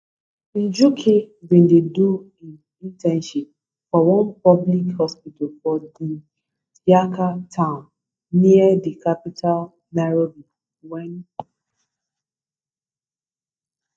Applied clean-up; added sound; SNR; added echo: neural mask model DeepFilterNet 3.